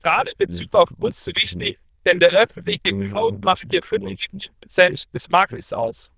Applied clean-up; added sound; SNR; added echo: neural diffusion model UNIVERSE++.